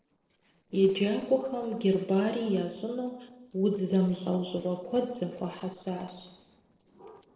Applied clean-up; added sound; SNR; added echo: neural separator model SepFormer DNS4.